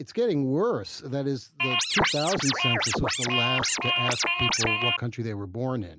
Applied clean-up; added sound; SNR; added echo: none; Scratching (performance technique); -3 dB; none.